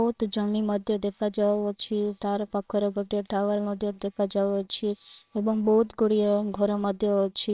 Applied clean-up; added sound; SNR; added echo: neural separator model SepFormer WHAMR!.